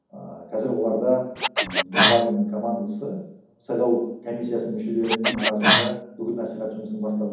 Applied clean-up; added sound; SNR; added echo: none; Scratching (performance technique); 0 dB; reverberation time 1.2 s.